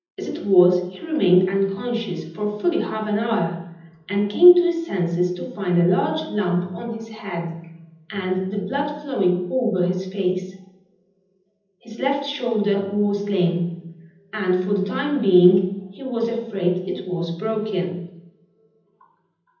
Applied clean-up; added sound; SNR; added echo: none; none; none; reverberation time 0.8 s.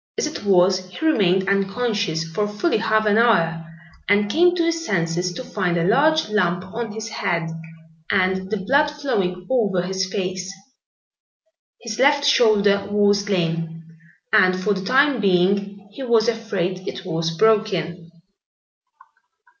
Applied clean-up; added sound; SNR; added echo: none; none; none; none.